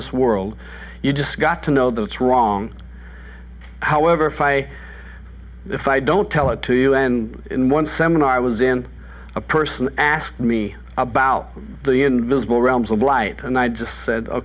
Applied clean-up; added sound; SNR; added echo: none; none; none; none.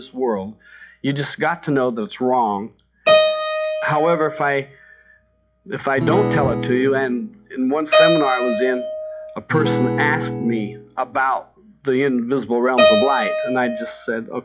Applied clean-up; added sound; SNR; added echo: classical method log-MMSE.